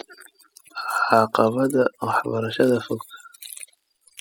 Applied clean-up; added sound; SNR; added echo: classical method spectral subtraction.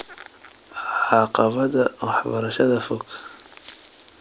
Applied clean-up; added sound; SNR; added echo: none; none; none; none.